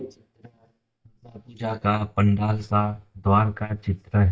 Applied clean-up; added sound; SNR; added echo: neural mask model DeepFilterNet 3.